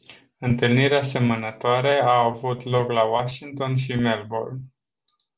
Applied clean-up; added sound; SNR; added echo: none; none; none; none.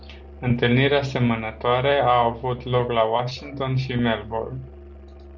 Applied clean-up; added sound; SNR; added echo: none; Musical instrument; 19 dB; none.